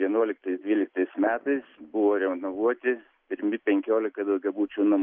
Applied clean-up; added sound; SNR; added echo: neural mask model Resemble Enhance denoiser.